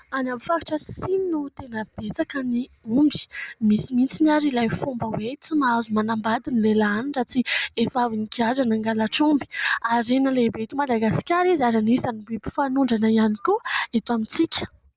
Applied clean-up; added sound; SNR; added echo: none; none; none; none.